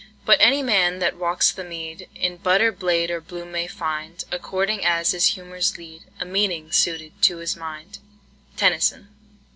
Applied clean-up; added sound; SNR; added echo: none; none; none; none.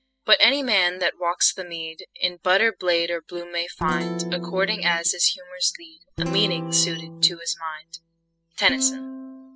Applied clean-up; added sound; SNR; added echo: classical method spectral subtraction.